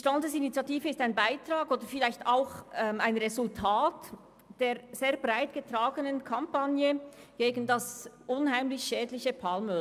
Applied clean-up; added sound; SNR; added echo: none; none; none; none.